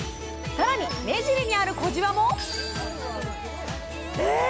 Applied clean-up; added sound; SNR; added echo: none; Fire + Chime; 20 dB; none.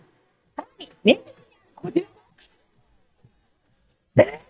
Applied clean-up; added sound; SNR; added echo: neural mask model DeepFilterNet 3.